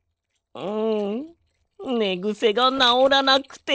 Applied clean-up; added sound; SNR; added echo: neural separator model SepFormer DNS4.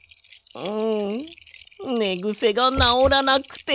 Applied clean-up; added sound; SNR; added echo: none; Typing; 14 dB; none.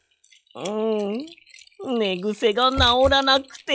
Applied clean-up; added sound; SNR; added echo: classical method log-MMSE.